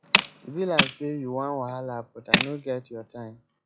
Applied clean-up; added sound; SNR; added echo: classical method log-MMSE.